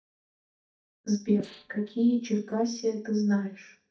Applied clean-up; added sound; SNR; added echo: neural mask model DeepFilterNet 3.